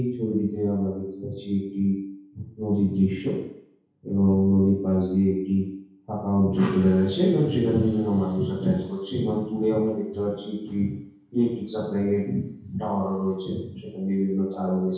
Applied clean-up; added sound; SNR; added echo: none; none; none; reverberation time 0.6 s.